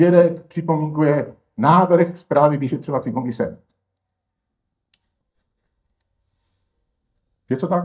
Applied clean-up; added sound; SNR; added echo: neural mask model DeepFilterNet 3.